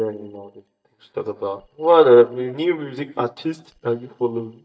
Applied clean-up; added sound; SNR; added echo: neural mask model DeepFilterNet 3.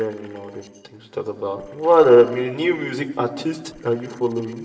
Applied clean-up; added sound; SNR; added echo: neural separator model SepFormer DNS4.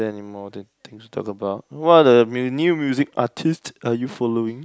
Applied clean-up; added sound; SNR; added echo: none; none; none; none.